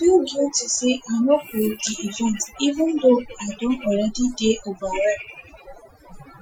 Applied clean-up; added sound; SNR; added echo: classical method Wiener filter.